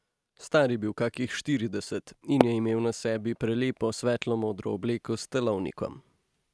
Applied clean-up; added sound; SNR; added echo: neural mask model RNNoise.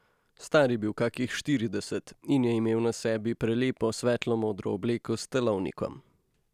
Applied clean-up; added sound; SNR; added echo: none; none; none; none.